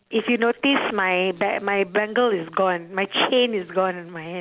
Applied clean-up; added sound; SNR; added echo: none; none; none; none.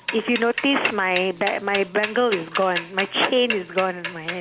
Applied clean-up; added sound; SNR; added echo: none; Mechanisms / Bicycle; 8 dB; none.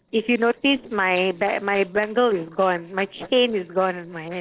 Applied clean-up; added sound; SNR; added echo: neural separator model SepFormer DNS4.